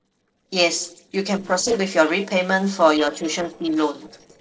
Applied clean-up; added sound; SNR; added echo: neural separator model SepFormer DNS4.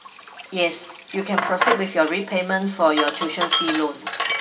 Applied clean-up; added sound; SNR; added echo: none; Sink (filling or washing); 2 dB; reverberation time 3.0 s.